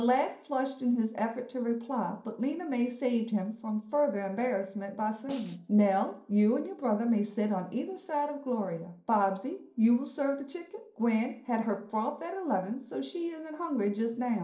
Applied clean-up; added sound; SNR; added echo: neural separator model SepFormer DNS4.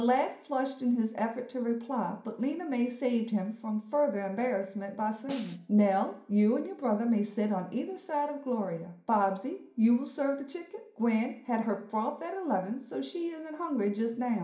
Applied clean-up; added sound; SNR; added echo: none; Snare drum; 17 dB; reverberation time 0.5 s.